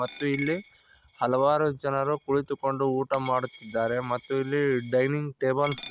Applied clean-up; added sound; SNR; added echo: none; Coin (dropping); 16 dB; none.